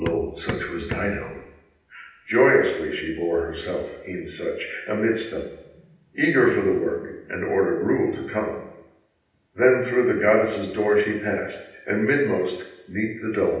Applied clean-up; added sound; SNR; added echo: none; Hammer; 10 dB; reverberation time 0.8 s.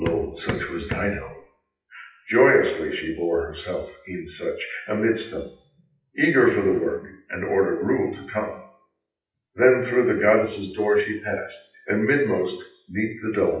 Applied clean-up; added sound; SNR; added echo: classical method WPE with log-MMSE.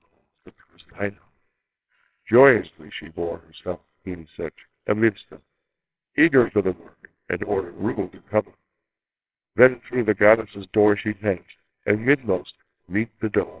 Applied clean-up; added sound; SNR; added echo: neural separator model SepFormer WHAMR!.